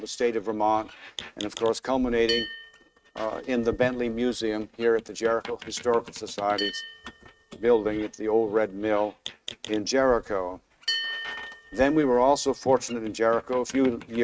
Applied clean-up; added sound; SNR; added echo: neural mask model RNNoise.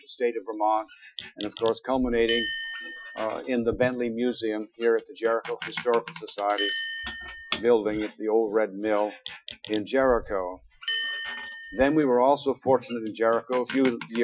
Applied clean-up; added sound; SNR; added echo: classical method Wiener filter.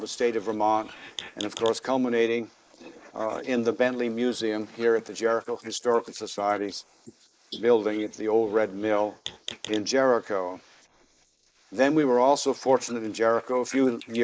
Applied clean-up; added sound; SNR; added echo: neural mask model Resemble Enhance denoiser.